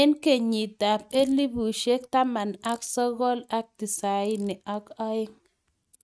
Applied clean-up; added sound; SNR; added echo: neural mask model RNNoise.